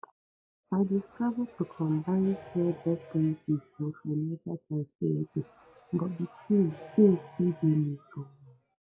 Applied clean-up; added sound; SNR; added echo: classical method log-MMSE.